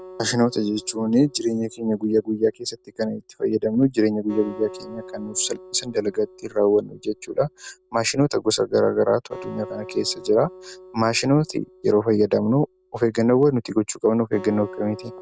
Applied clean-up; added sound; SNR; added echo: none; Acoustic guitar; 20 dB; none.